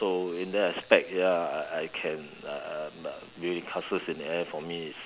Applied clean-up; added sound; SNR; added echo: none; none; none; none.